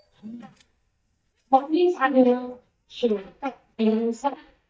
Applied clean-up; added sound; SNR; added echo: neural mask model DeepFilterNet 3.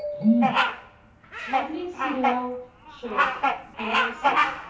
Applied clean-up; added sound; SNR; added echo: none; Bird vocalization, bird call, bird song; -2 dB; reverberation time 0.5 s.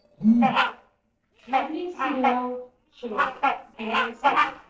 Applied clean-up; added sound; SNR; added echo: neural separator model SepFormer DNS4.